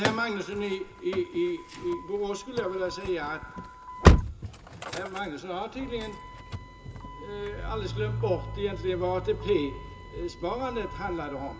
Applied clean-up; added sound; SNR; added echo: none; Slam / Engine starting; -1 dB; reverberation time 0.2 s.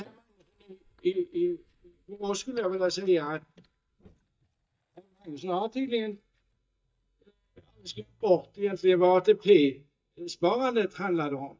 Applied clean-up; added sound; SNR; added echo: neural mask model DeepFilterNet 3.